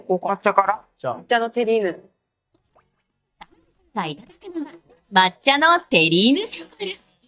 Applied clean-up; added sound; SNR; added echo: neural mask model DeepFilterNet 3.